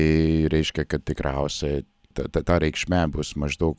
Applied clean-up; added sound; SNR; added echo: none; none; none; none.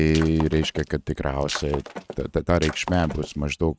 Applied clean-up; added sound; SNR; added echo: neural mask model RNNoise.